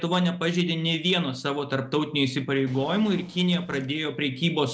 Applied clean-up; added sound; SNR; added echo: neural separator model SepFormer DNS4.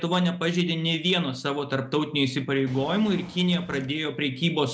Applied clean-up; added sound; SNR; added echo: none; Drawer open or close; 19 dB; none.